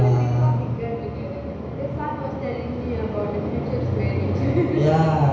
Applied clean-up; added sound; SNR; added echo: none; none; none; reverberation time 1.0 s.